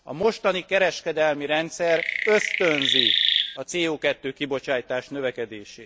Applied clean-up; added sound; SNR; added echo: none; Chirp, tweet; -2 dB; none.